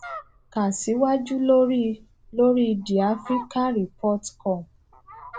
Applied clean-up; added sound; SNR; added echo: none; Fowl; 18 dB; none.